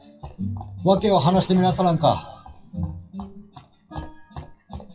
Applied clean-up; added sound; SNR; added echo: classical method WPE with log-MMSE.